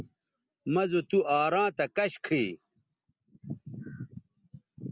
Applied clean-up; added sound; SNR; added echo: none; none; none; none.